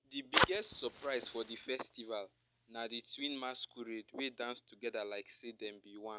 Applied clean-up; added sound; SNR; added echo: none; Fire; -3 dB; none.